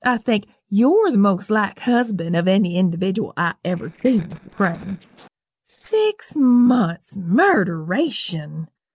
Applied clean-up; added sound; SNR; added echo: neural separator model SepFormer DNS4.